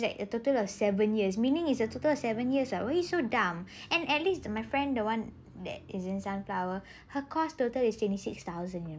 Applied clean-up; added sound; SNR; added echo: none; none; none; none.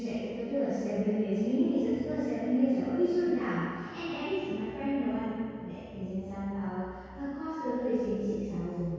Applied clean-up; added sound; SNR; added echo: none; none; none; reverberation time 2.0 s.